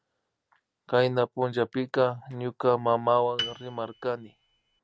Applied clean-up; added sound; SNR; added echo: none; Piano; 11 dB; none.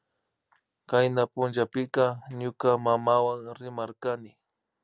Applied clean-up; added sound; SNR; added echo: none; none; none; none.